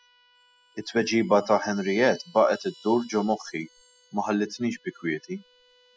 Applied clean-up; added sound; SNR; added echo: classical method spectral subtraction.